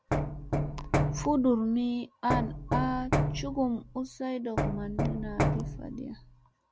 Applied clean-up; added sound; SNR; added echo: none; Knock; -1 dB; none.